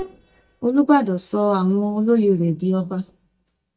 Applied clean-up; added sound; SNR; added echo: neural mask model DeepFilterNet 3.